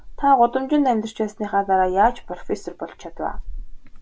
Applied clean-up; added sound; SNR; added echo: none; Meow / Purr; 12 dB; none.